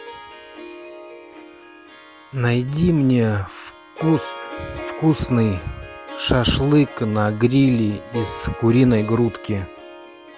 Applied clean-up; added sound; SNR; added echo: none; Harp; 15 dB; none.